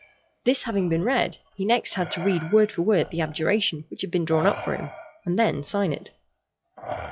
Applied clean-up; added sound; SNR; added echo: classical method log-MMSE.